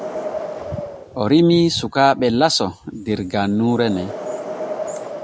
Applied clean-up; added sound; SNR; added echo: none; Wind; 11 dB; none.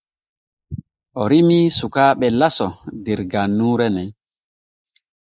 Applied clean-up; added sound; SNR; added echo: neural mask model Resemble Enhance denoiser.